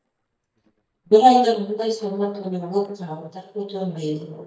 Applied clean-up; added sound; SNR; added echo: neural mask model DeepFilterNet 3.